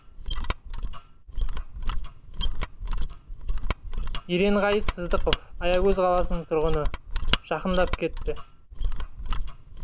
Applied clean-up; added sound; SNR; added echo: none; Mechanisms; -3 dB; none.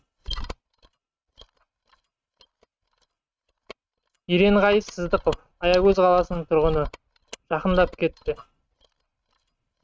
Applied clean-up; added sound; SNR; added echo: neural mask model RNNoise.